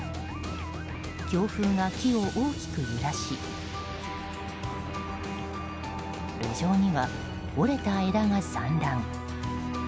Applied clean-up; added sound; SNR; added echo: none; Trumpet; 16 dB; none.